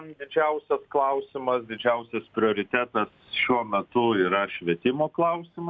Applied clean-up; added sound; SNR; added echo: none; none; none; none.